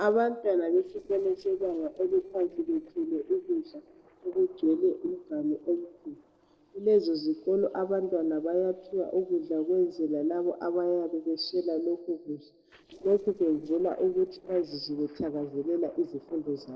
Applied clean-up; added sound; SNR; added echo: neural separator model SepFormer DNS4.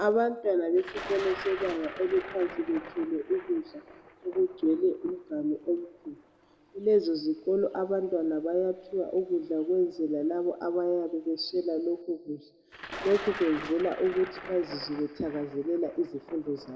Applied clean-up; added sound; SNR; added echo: none; Thunder; 16 dB; reverberation time 1.4 s.